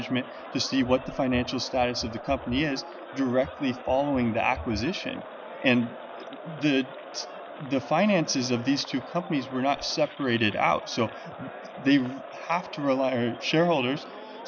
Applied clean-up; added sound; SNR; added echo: none; Crowd; 13 dB; none.